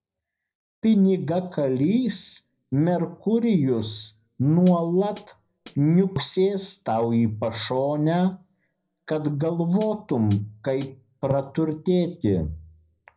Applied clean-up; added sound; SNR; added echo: none; Hi-hat; 16 dB; reverberation time 0.4 s.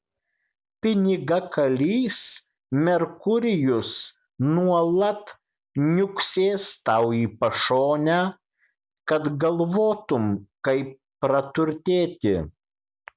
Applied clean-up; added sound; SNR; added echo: none; none; none; none.